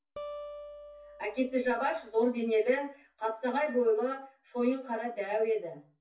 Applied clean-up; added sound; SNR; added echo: none; Acoustic guitar; 16 dB; reverberation time 0.3 s.